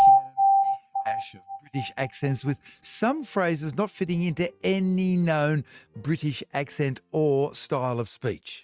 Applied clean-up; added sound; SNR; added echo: neural mask model RNNoise.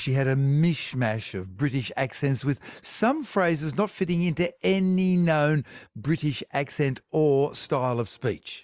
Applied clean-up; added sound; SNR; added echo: neural mask model Resemble Enhance denoiser.